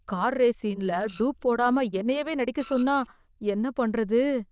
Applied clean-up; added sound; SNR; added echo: neural diffusion model UNIVERSE++.